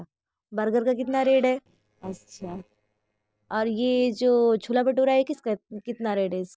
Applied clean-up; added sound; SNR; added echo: neural separator model SepFormer DNS4.